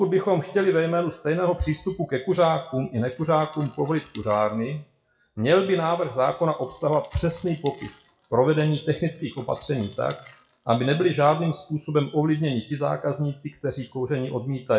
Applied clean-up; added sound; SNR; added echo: classical method WPE with log-MMSE.